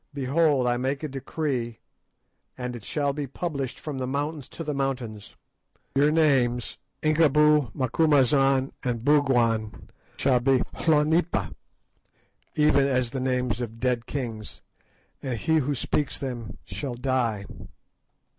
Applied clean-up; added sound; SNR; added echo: none; none; none; none.